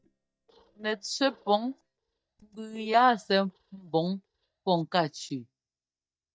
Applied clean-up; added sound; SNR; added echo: neural mask model DeepFilterNet 3.